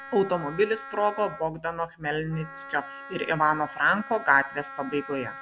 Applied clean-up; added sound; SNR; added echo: none; Wind instrument, woodwind instrument; 15 dB; none.